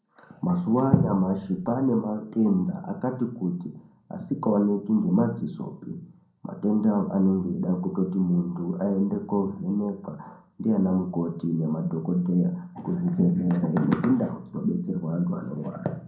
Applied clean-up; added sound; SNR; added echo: none; none; none; reverberation time 0.6 s.